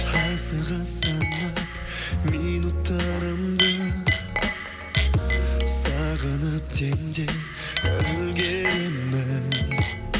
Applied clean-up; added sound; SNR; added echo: none; Chink, clink; 4 dB; none.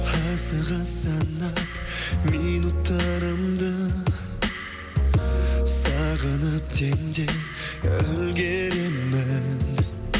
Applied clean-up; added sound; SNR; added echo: none; none; none; none.